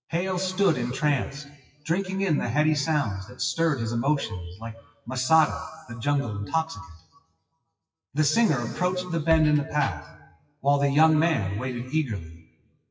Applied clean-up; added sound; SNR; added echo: classical method WPE with log-MMSE.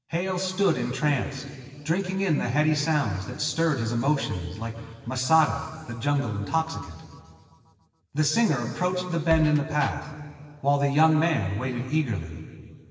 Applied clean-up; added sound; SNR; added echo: none; Drum kit; 10 dB; reverberation time 2.6 s.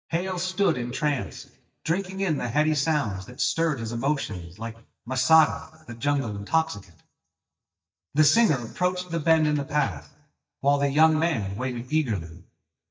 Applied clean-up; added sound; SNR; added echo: neural mask model DeepFilterNet 3.